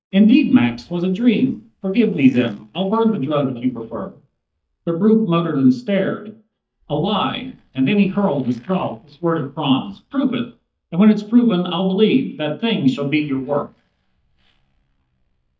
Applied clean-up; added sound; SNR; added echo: neural mask model DeepFilterNet 3.